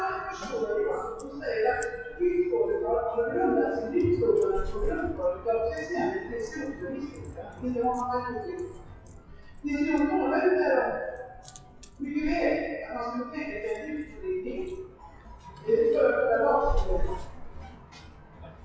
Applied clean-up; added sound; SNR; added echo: classical method WPE with log-MMSE.